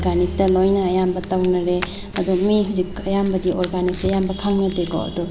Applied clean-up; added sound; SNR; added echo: none; Fire; 19 dB; none.